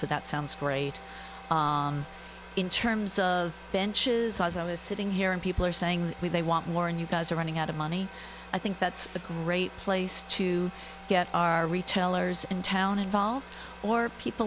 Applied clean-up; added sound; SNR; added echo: none; Domestic sounds, home sounds; 17 dB; none.